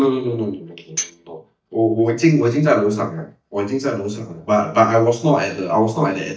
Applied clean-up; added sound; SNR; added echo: neural mask model DeepFilterNet 3.